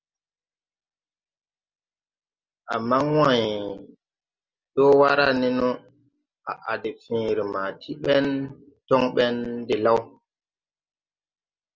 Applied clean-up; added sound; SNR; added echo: none; none; none; none.